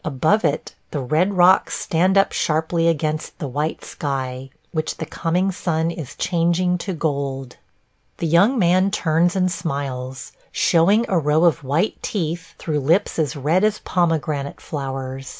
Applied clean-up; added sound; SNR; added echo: none; none; none; none.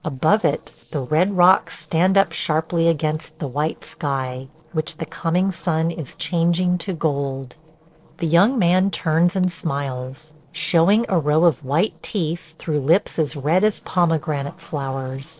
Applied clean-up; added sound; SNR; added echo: neural separator model SepFormer DNS4.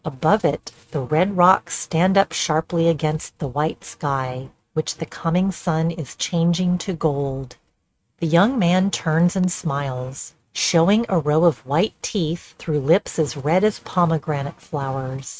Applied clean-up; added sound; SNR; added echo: neural mask model RNNoise.